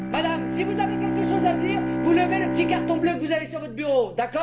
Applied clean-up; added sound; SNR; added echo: none; Bowed string instrument; 1 dB; reverberation time 0.5 s.